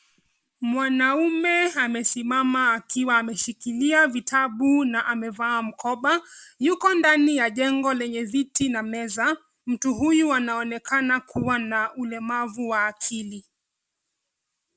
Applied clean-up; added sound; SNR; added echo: none; none; none; none.